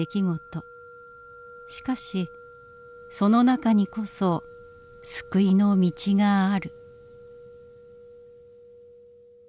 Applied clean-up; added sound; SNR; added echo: none; none; none; none.